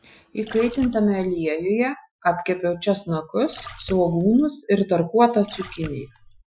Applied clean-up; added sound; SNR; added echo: classical method Wiener filter.